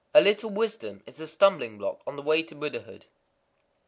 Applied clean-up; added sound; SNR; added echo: none; none; none; none.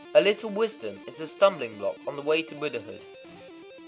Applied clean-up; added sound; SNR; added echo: none; Guitar; 18 dB; none.